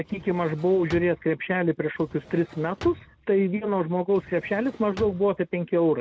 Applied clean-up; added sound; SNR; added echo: none; Drawer open or close; 19 dB; none.